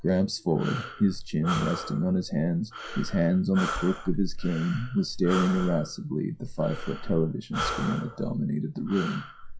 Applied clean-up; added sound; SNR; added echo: classical method WPE with log-MMSE.